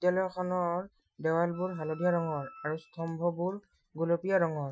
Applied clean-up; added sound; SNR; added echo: classical method Wiener filter.